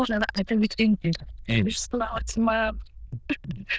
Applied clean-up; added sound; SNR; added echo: neural diffusion model UNIVERSE++.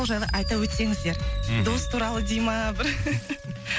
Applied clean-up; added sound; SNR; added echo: none; Wind instrument, woodwind instrument + Fireworks; 14 dB; none.